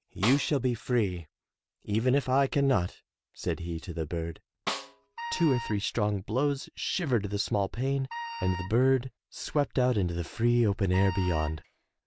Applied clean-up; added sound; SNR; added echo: none; Snare drum + Wind instrument, woodwind instrument; 11 dB; none.